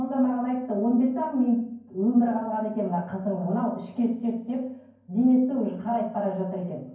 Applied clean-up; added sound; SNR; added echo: none; none; none; reverberation time 0.9 s.